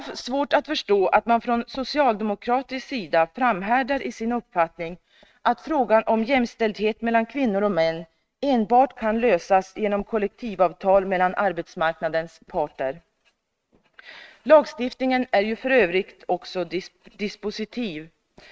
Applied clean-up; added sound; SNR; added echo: neural mask model RNNoise.